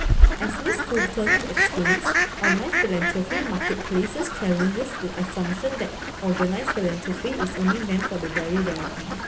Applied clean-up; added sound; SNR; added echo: none; Fowl; -2 dB; none.